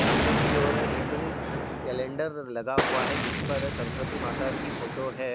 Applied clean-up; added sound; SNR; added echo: none; Explosion; -4 dB; none.